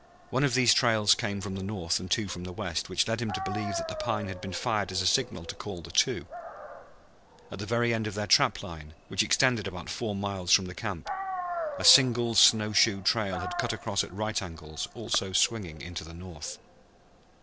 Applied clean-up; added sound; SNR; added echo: none; Dog; 12 dB; none.